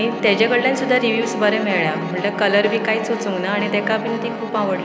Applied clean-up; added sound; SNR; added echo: none; Piano; 8 dB; none.